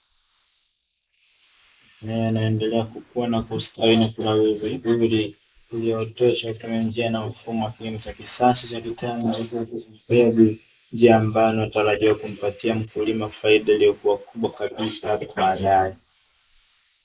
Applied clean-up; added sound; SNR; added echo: neural mask model Resemble Enhance denoiser.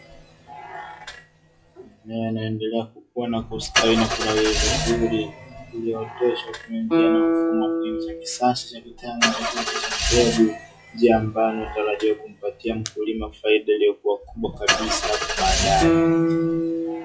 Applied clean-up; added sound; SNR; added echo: classical method log-MMSE.